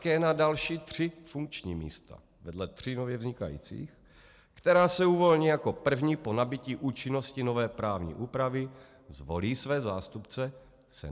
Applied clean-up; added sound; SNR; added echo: none; none; none; none.